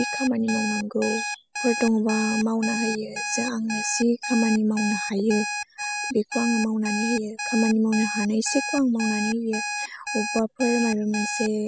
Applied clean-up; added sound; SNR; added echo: classical method spectral subtraction.